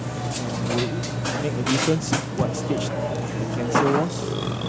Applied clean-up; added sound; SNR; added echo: none; Burping, eructation; -3 dB; none.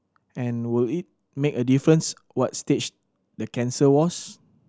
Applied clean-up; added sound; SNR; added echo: none; none; none; none.